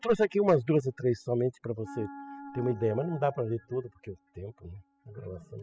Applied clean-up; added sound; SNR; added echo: classical method spectral subtraction.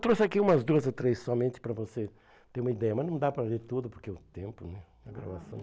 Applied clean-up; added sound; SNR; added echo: none; none; none; none.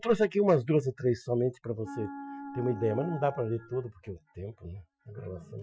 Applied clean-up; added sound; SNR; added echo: classical method Wiener filter.